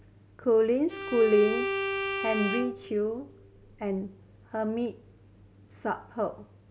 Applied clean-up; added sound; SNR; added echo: none; Bowed string instrument; 5 dB; none.